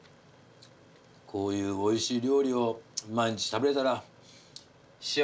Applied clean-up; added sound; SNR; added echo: none; none; none; none.